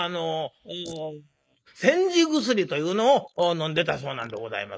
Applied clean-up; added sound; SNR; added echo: neural mask model Resemble Enhance denoiser.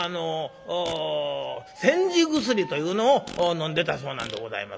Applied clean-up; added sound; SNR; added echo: none; Fart + Wind instrument, woodwind instrument; 17 dB; none.